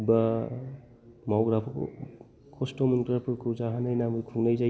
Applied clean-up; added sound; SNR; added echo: none; none; none; none.